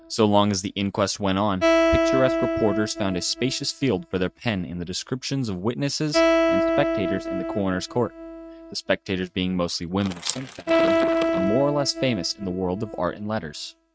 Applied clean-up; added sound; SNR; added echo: neural mask model RNNoise.